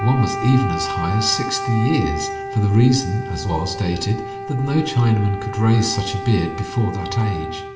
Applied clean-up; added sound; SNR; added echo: none; Wind instrument, woodwind instrument; 8 dB; reverberation time 0.9 s.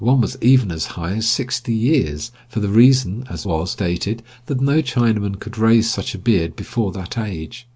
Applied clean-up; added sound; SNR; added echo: none; none; none; none.